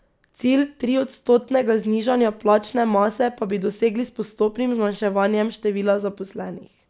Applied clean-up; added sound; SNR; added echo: none; none; none; none.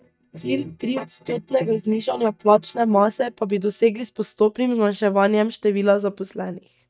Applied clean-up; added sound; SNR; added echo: neural mask model DeepFilterNet 3.